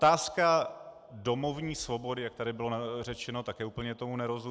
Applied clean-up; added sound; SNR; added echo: none; none; none; none.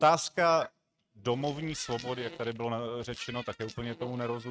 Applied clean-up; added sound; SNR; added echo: neural mask model RNNoise.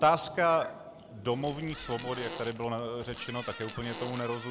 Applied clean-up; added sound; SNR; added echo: none; Thunderstorm + Fart; 13 dB; none.